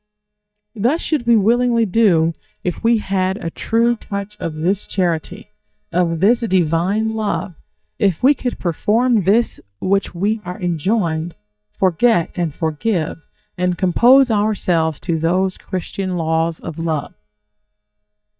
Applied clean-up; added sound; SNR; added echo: neural mask model DeepFilterNet 3.